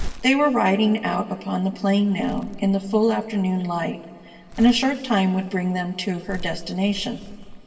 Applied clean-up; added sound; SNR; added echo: none; Crumpling, crinkling; 14 dB; reverberation time 1.8 s.